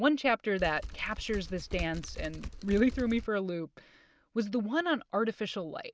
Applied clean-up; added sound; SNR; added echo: none; Typing; 9 dB; none.